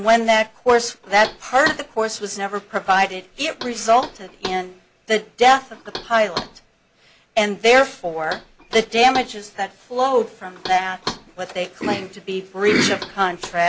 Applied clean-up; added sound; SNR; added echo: none; Knock; 17 dB; none.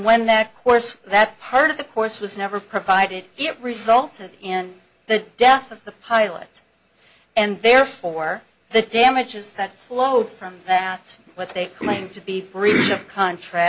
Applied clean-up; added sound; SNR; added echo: none; none; none; none.